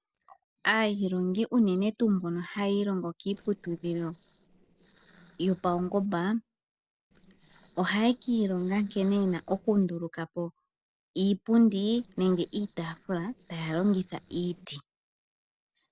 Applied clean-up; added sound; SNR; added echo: neural separator model SepFormer DNS4.